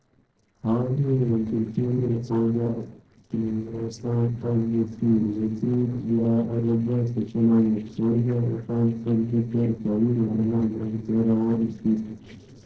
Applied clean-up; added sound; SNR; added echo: neural separator model SepFormer DNS4.